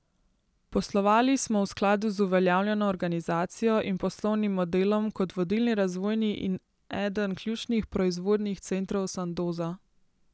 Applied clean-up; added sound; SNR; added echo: none; none; none; none.